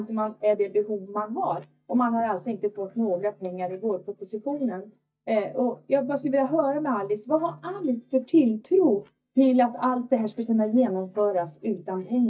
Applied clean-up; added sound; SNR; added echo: neural mask model DeepFilterNet 3.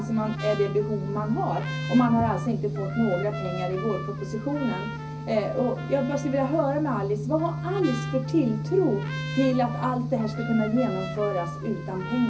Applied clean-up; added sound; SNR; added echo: none; Trumpet; 14 dB; reverberation time 0.4 s.